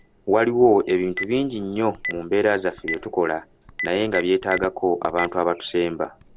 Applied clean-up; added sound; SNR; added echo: none; Telephone; 14 dB; none.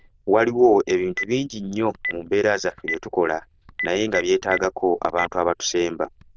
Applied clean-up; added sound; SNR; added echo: neural diffusion model UNIVERSE++.